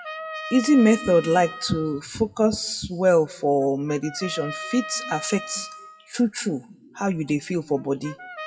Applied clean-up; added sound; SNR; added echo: classical method WPE with log-MMSE.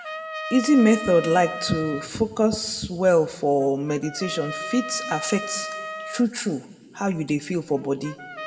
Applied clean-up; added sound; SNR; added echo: none; Trumpet; 12 dB; reverberation time 1.2 s.